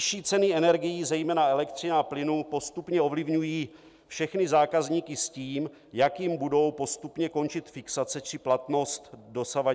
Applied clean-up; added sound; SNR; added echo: none; none; none; none.